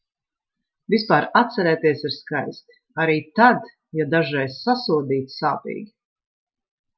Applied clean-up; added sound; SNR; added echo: none; none; none; none.